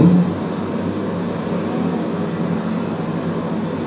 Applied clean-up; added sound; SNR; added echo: none; Domestic sounds, home sounds; 14 dB; reverberation time 0.6 s.